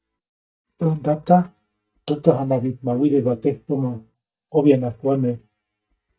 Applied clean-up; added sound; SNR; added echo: neural mask model DeepFilterNet 3.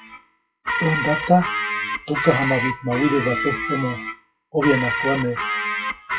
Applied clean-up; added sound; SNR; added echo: classical method WPE with log-MMSE.